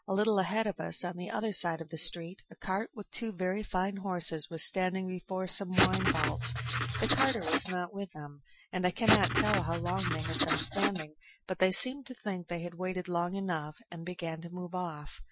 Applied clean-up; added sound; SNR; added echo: classical method Wiener filter.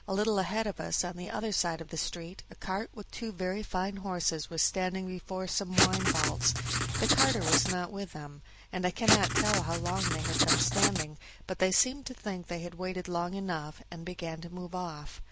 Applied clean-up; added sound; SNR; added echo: none; Writing; -4 dB; none.